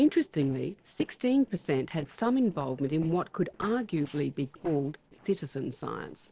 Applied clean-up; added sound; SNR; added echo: neural separator model SepFormer DNS4.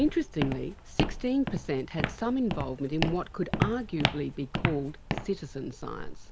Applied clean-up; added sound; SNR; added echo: none; Walk, footsteps; 2 dB; none.